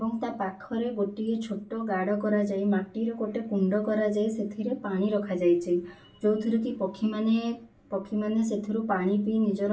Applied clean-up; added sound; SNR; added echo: none; none; none; reverberation time 0.3 s.